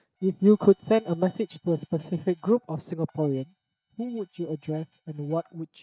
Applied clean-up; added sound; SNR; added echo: neural mask model DeepFilterNet 3.